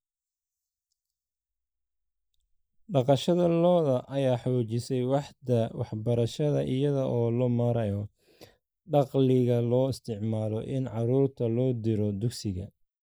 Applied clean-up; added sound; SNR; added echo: neural mask model Resemble Enhance denoiser.